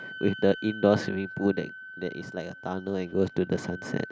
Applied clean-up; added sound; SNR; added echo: none; Wind instrument, woodwind instrument; 14 dB; none.